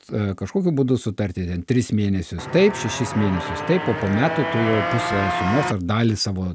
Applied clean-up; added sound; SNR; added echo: none; Motorcycle; 4 dB; none.